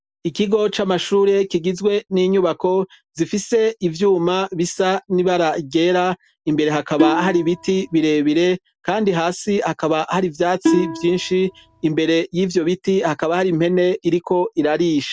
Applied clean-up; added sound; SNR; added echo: none; Plucked string instrument; 4 dB; none.